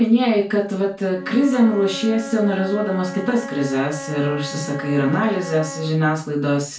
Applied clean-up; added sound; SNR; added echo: none; Wind instrument, woodwind instrument; 14 dB; reverberation time 0.3 s.